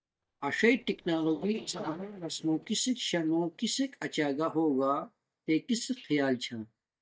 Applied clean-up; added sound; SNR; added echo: neural mask model DeepFilterNet 3.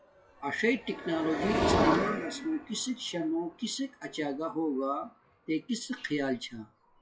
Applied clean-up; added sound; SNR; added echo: classical method WPE with log-MMSE.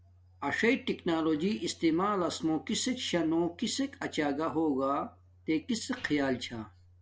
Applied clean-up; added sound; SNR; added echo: none; none; none; none.